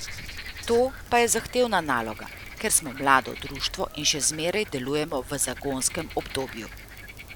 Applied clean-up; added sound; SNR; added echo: none; Frog; 14 dB; none.